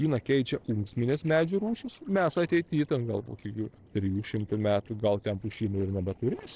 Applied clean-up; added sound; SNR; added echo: neural separator model SepFormer DNS4.